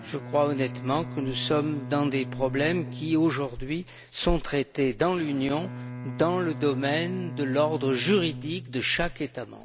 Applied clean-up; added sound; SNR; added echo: none; Bowed string instrument; 11 dB; none.